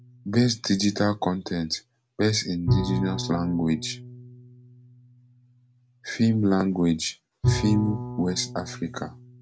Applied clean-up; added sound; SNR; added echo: none; Bowed string instrument; 6 dB; none.